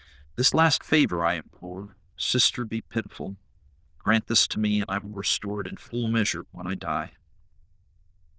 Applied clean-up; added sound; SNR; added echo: neural diffusion model UNIVERSE++.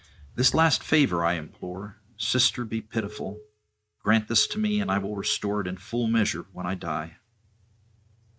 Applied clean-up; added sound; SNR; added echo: neural mask model RNNoise.